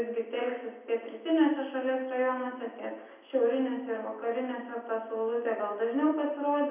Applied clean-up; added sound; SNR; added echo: none; none; none; reverberation time 0.9 s.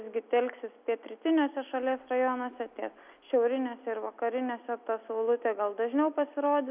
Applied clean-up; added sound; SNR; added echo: none; none; none; none.